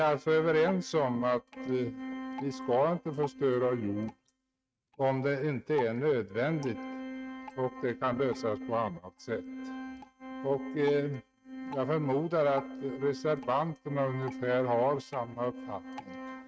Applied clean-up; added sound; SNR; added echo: neural mask model RNNoise.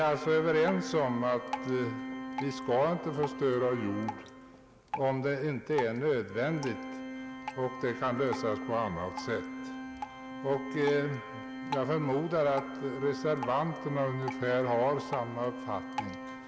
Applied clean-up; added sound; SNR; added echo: none; Drip + Organ; 8 dB; none.